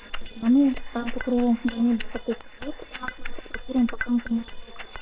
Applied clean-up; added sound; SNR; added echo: neural separator model SepFormer WHAM!.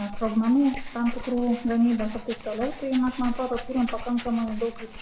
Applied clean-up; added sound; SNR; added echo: neural mask model Resemble Enhance denoiser.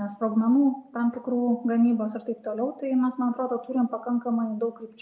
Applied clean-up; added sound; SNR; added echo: none; none; none; none.